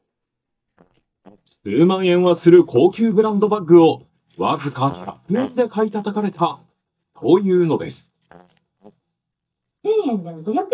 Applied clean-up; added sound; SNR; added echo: neural mask model DeepFilterNet 3.